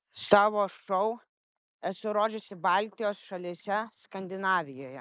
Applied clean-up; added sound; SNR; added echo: neural mask model Resemble Enhance denoiser.